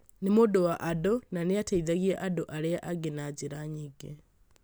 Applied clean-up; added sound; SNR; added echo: none; none; none; none.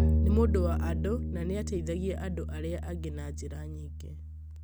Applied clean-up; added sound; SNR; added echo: none; Bowed string instrument; -5 dB; none.